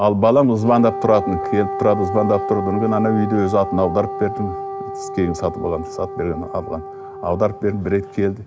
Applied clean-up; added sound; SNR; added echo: none; Wind instrument, woodwind instrument; 8 dB; none.